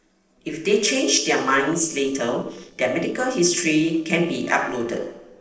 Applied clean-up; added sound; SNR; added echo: neural separator model SepFormer DNS4.